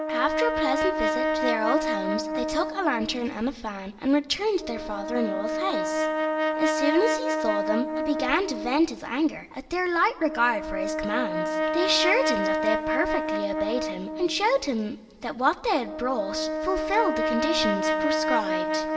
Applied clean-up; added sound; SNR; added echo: none; Brass instrument; 1 dB; reverberation time 1.8 s.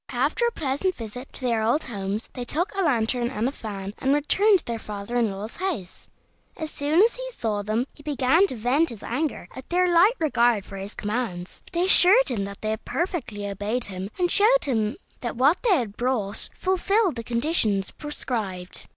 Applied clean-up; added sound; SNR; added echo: none; none; none; none.